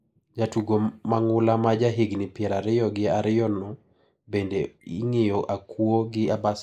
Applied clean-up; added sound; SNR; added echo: neural mask model Resemble Enhance denoiser.